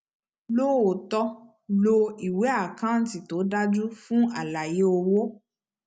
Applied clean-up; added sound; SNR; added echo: none; none; none; none.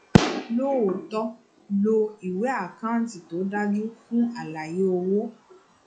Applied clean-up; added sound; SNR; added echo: classical method log-MMSE.